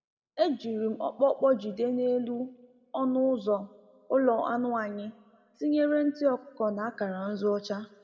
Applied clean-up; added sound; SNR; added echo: none; none; none; reverberation time 1.0 s.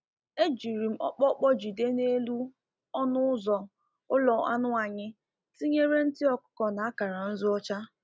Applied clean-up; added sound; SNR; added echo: none; none; none; none.